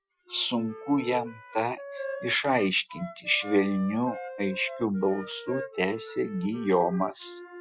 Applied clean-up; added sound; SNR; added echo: classical method Wiener filter.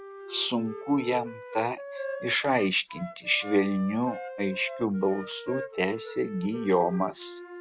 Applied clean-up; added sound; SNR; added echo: none; Wind instrument, woodwind instrument + Wind instrument, woodwind instrument; 11 dB; none.